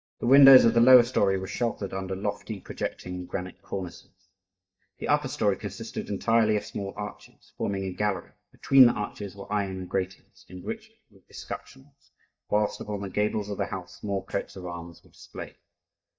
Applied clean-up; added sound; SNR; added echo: neural mask model DeepFilterNet 3.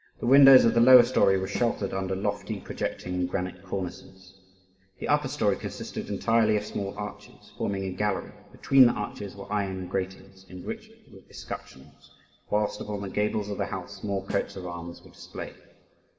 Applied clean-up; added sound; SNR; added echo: none; Snare drum; 17 dB; reverberation time 1.8 s.